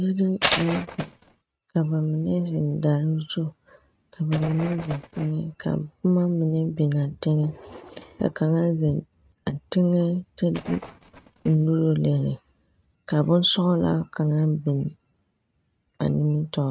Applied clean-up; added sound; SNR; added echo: neural mask model RNNoise.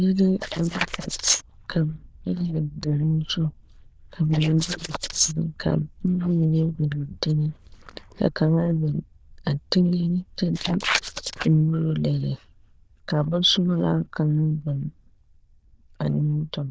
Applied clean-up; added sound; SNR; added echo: neural diffusion model UNIVERSE++.